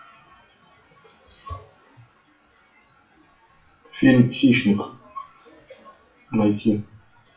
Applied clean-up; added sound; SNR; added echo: classical method WPE with log-MMSE.